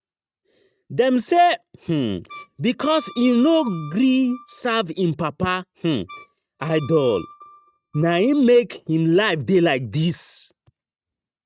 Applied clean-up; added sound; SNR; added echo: neural mask model RNNoise.